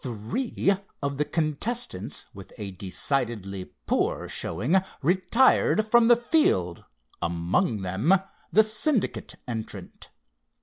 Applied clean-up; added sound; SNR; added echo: none; none; none; none.